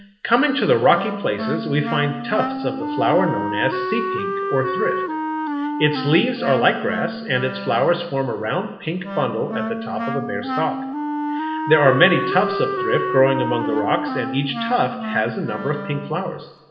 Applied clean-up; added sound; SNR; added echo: none; Wind instrument, woodwind instrument; 5 dB; reverberation time 1.1 s.